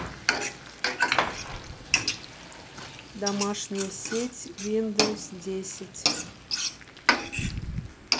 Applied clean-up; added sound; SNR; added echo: none; Frying (food); -4 dB; none.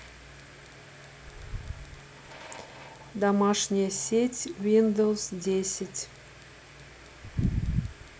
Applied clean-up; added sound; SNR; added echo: none; none; none; none.